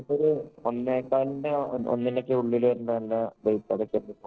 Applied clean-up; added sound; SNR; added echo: neural separator model SepFormer DNS4.